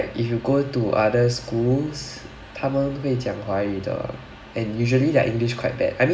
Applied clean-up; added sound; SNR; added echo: none; none; none; reverberation time 0.6 s.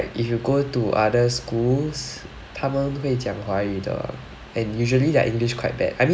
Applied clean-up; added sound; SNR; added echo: none; none; none; none.